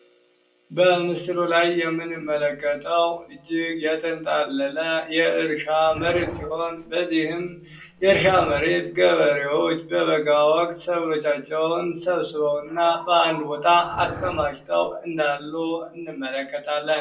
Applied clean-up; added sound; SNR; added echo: none; Dog; 13 dB; reverberation time 0.2 s.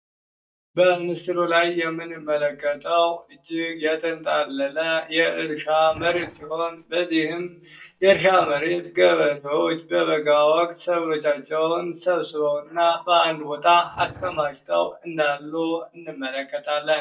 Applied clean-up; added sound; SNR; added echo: neural mask model DeepFilterNet 3.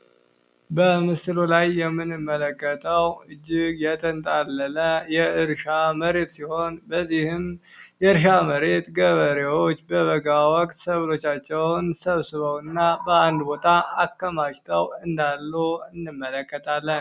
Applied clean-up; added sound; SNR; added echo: none; none; none; none.